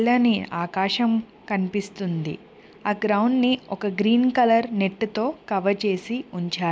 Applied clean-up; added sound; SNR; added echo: none; none; none; none.